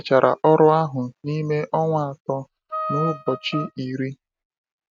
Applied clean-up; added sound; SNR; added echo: neural mask model RNNoise.